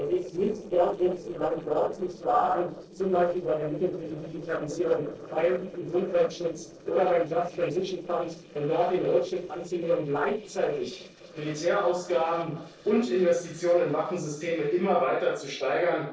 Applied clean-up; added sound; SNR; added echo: neural separator model SepFormer DNS4.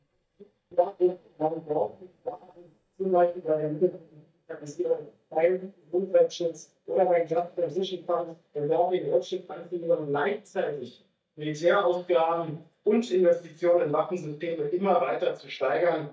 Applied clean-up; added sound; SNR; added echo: neural mask model DeepFilterNet 3.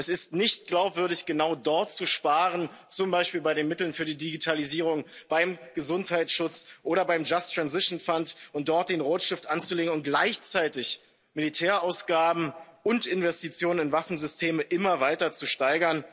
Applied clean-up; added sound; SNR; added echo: none; none; none; none.